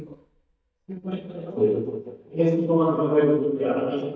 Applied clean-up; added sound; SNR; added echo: neural mask model DeepFilterNet 3.